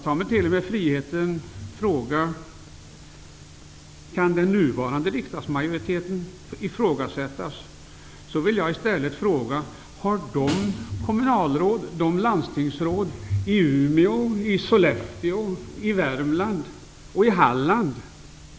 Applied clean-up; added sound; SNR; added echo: none; Snare drum; 15 dB; none.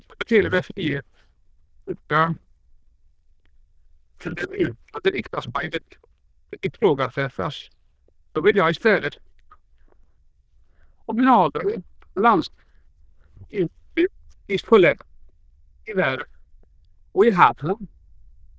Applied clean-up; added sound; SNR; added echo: neural diffusion model UNIVERSE++.